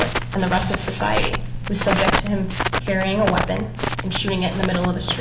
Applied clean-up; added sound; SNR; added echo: none; Crackle; 2 dB; reverberation time 0.7 s.